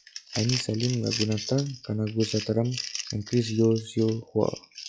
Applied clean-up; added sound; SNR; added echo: classical method log-MMSE.